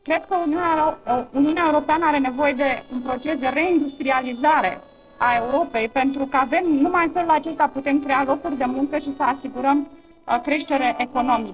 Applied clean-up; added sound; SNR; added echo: neural separator model SepFormer DNS4.